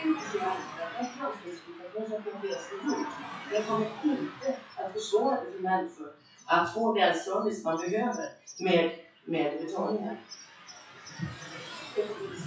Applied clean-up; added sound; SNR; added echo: classical method WPE with log-MMSE.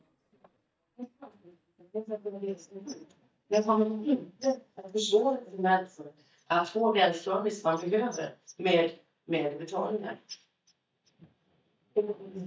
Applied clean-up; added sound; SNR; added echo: neural mask model DeepFilterNet 3.